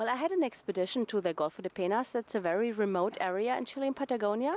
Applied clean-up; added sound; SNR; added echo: none; none; none; none.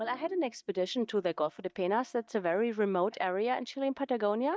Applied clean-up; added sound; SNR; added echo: neural mask model DeepFilterNet 3.